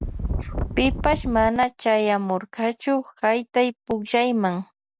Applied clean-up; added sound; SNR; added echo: none; Wind; 4 dB; none.